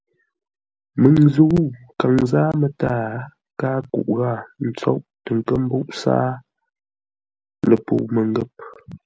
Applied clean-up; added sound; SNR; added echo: none; none; none; none.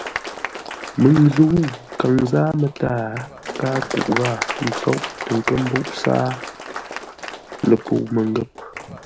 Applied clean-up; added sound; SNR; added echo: none; Applause; 10 dB; none.